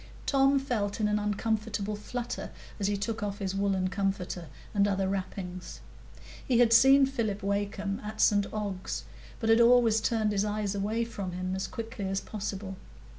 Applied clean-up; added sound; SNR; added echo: none; none; none; none.